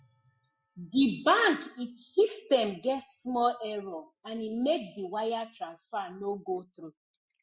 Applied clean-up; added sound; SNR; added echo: classical method Wiener filter.